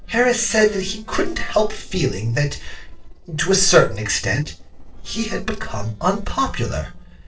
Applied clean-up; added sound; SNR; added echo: neural separator model SepFormer DNS4.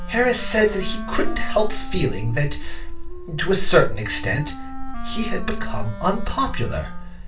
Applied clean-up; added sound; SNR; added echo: none; Wind instrument, woodwind instrument; 15 dB; reverberation time 0.3 s.